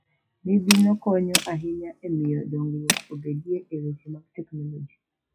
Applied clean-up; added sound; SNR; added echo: classical method log-MMSE.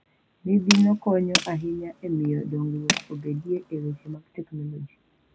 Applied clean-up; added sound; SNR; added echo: none; Tools; 4 dB; none.